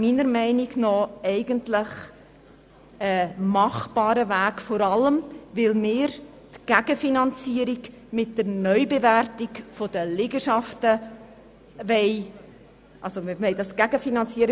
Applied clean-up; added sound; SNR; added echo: none; none; none; none.